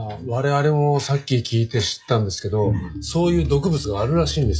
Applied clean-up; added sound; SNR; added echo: classical method log-MMSE.